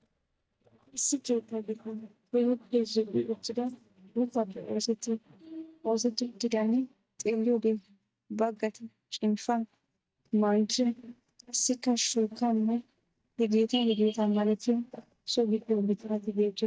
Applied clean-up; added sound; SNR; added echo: neural mask model DeepFilterNet 3.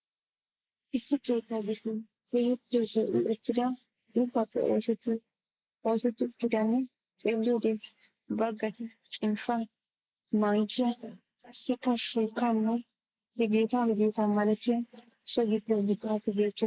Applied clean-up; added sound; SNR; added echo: neural mask model Resemble Enhance denoiser.